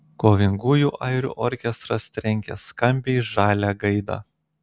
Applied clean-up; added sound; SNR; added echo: none; none; none; none.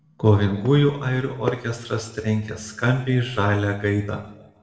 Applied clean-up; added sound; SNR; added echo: none; Fireworks; 18 dB; reverberation time 0.9 s.